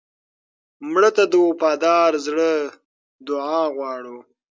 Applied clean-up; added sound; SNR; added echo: none; none; none; none.